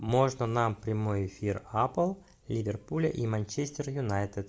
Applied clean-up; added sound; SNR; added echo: none; none; none; none.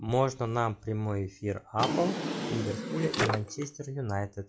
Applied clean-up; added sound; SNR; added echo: classical method log-MMSE.